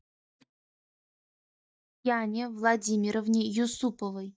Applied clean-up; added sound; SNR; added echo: neural mask model DeepFilterNet 3.